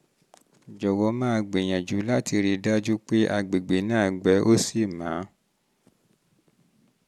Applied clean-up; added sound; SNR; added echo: none; none; none; none.